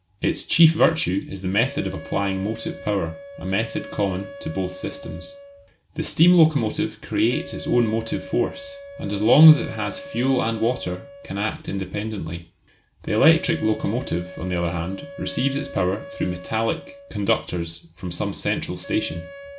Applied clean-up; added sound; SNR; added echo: none; Wind instrument, woodwind instrument; 17 dB; none.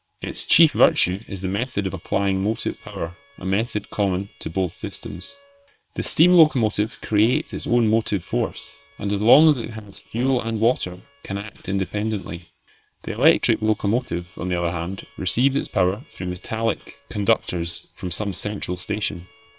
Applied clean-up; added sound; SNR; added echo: neural separator model SepFormer WHAM!.